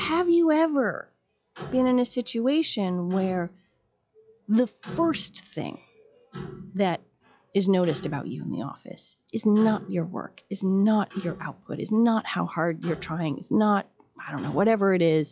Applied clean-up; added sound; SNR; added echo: classical method log-MMSE.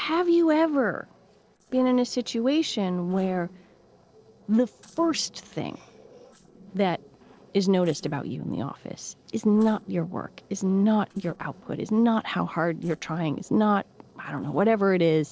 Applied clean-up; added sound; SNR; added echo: neural separator model SepFormer DNS4.